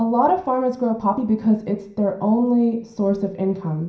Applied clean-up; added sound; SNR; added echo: none; none; none; reverberation time 0.5 s.